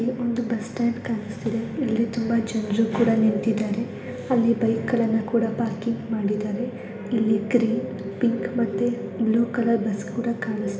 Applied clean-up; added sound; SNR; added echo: none; none; none; reverberation time 1.1 s.